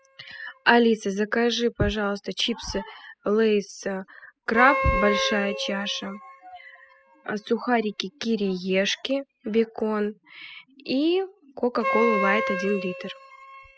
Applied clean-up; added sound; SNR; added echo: classical method spectral subtraction.